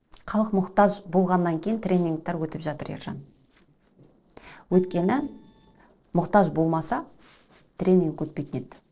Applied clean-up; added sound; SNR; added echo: neural separator model SepFormer DNS4.